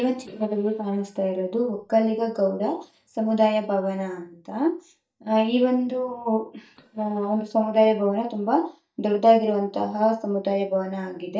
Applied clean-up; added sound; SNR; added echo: neural mask model DeepFilterNet 3.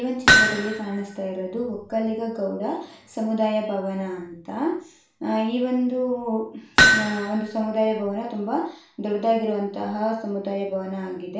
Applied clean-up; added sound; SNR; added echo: none; Hammer; -5 dB; reverberation time 0.4 s.